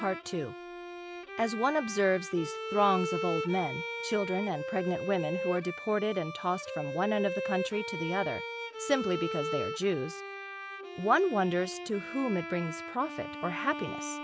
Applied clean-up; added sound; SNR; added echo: none; Bowed string instrument; 6 dB; none.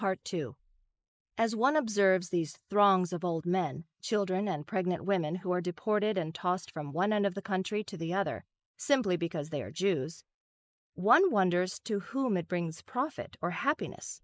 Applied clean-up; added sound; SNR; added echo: neural mask model Resemble Enhance denoiser.